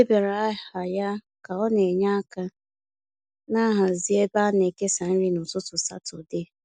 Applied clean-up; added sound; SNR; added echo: none; none; none; none.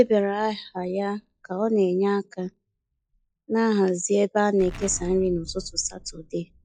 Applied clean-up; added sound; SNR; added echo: classical method log-MMSE.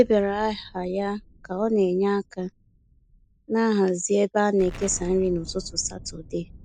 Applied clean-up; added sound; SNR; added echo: none; Explosion; 19 dB; none.